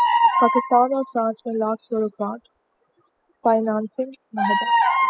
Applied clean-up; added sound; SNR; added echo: classical method spectral subtraction.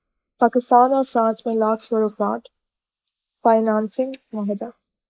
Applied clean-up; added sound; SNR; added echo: neural mask model Resemble Enhance denoiser.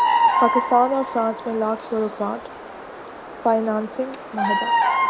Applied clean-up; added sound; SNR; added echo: none; Bird vocalization, bird call, bird song; -1 dB; none.